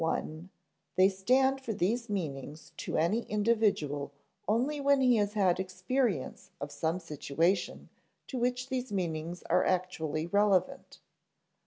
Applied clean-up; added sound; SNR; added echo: none; none; none; none.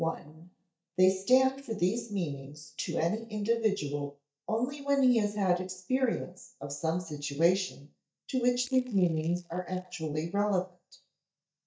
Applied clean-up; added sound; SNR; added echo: neural mask model DeepFilterNet 3.